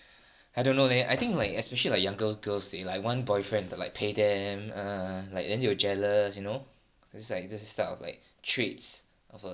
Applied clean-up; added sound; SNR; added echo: none; none; none; none.